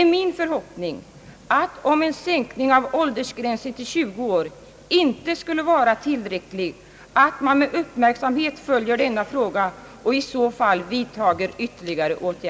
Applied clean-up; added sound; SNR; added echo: none; none; none; none.